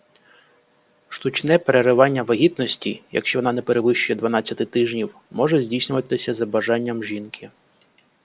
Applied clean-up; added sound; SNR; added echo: none; none; none; none.